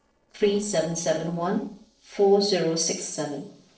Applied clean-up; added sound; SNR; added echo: neural separator model SepFormer DNS4.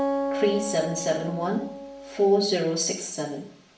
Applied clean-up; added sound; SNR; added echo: none; Acoustic guitar; 7 dB; reverberation time 0.5 s.